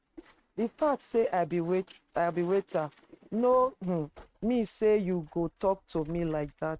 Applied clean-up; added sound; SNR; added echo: neural mask model RNNoise.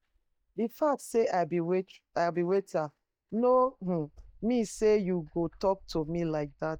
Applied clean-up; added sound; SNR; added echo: neural mask model DeepFilterNet 3.